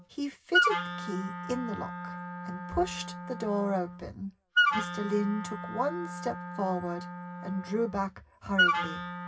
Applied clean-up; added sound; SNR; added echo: none; Wind instrument, woodwind instrument; -1 dB; reverberation time 0.4 s.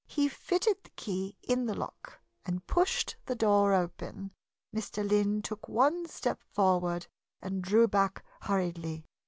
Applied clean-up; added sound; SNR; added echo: none; none; none; none.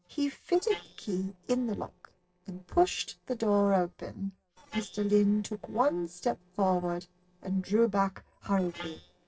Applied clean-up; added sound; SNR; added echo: neural separator model SepFormer DNS4.